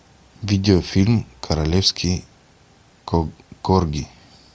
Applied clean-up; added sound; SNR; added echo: none; none; none; none.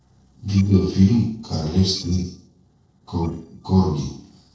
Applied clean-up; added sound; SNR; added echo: neural separator model SepFormer DNS4.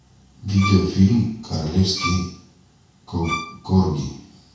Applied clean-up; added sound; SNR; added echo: none; Bowed string instrument; 10 dB; reverberation time 0.6 s.